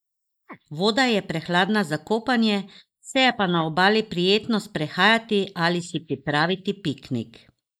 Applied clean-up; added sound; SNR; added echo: neural mask model Resemble Enhance denoiser.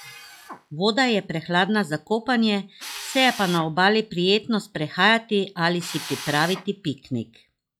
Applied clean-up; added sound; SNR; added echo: classical method log-MMSE.